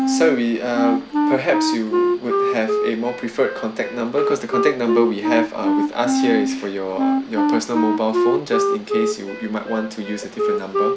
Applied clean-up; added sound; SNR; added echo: none; Wind instrument, woodwind instrument; -1 dB; none.